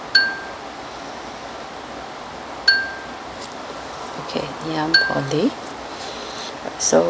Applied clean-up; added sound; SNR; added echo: none; Marimba, xylophone; -1 dB; none.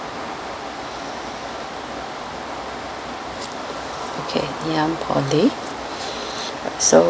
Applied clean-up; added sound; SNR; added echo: none; none; none; none.